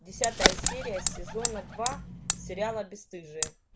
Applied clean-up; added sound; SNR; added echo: none; Hammer + Bird; -4 dB; none.